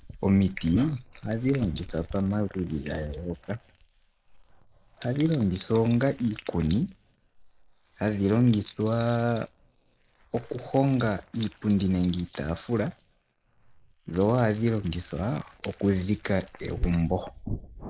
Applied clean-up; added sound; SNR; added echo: neural mask model Resemble Enhance denoiser.